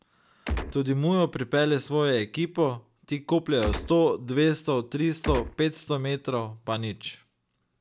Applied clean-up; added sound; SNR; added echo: none; Gunshot, gunfire; 3 dB; none.